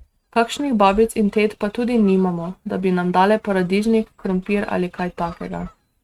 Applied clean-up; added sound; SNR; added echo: neural mask model RNNoise.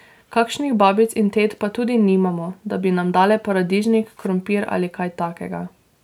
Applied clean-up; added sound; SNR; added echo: none; none; none; none.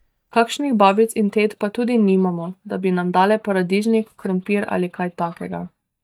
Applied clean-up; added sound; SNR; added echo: neural mask model DeepFilterNet 3.